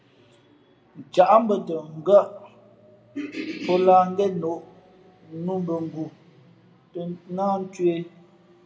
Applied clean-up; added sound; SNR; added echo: none; none; none; reverberation time 1.6 s.